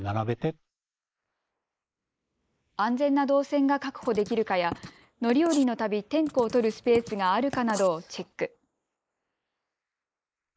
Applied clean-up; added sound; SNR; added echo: neural mask model Resemble Enhance denoiser.